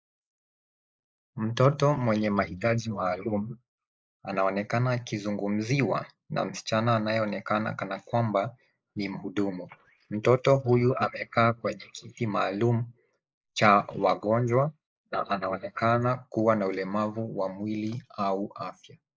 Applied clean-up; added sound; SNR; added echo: neural mask model Resemble Enhance denoiser.